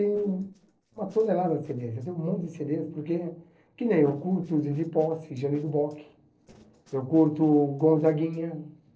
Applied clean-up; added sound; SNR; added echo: neural separator model SepFormer DNS4.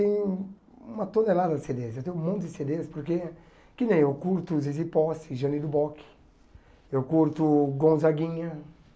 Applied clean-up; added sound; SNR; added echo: none; none; none; none.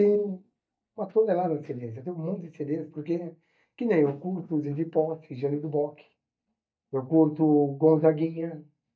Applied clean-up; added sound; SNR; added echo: neural mask model DeepFilterNet 3.